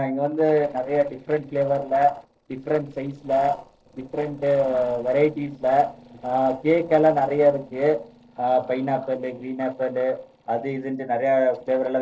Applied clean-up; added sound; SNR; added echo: neural separator model SepFormer DNS4.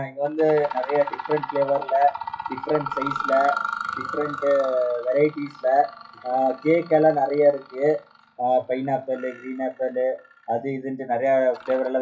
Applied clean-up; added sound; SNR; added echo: classical method WPE with log-MMSE.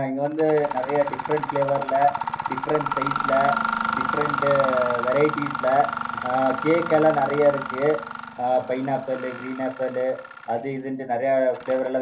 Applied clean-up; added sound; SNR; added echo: none; Mechanisms; 6 dB; reverberation time 0.3 s.